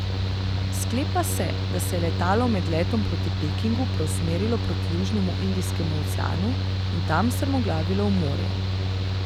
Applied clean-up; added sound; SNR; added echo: none; Mechanical fan; -3 dB; none.